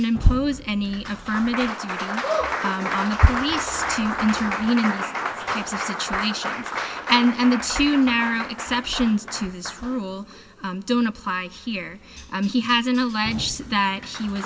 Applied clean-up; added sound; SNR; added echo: none; Applause; 7 dB; reverberation time 0.6 s.